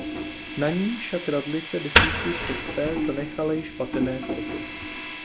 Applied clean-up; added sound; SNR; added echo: none; Domestic sounds, home sounds + Wood; -1 dB; none.